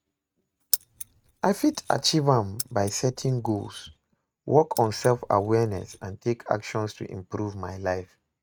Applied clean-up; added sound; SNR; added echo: neural mask model RNNoise.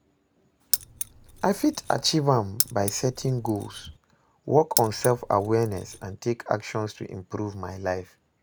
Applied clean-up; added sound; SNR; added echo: none; Keys jangling; 6 dB; none.